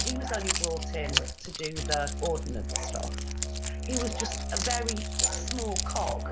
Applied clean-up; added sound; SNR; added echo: none; Musical instrument + Keys jangling; -4 dB; none.